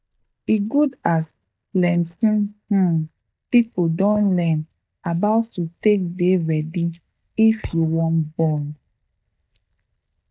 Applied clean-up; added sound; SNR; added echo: neural mask model DeepFilterNet 3.